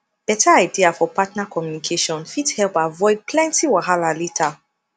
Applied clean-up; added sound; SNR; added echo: none; none; none; none.